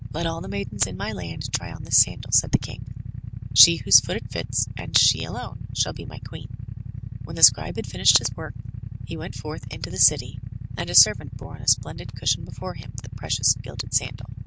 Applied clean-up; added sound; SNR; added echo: none; Idling / Motorcycle; 7 dB; none.